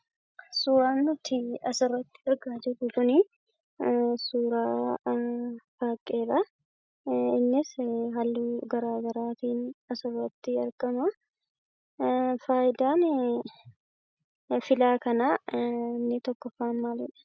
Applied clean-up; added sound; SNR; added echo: none; none; none; none.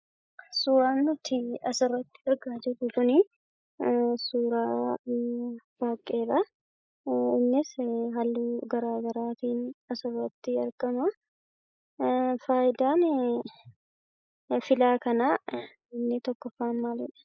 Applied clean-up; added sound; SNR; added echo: neural mask model Resemble Enhance denoiser.